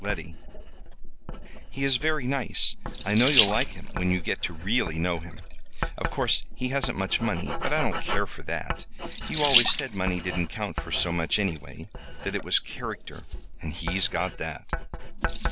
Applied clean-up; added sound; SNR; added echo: none; Writing + Sink (filling or washing) / Water tap, faucet; -1 dB; none.